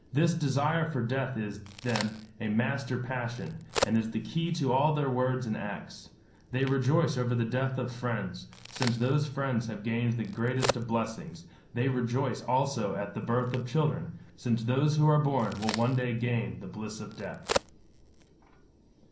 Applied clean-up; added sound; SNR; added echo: none; Crack; 12 dB; reverberation time 0.6 s.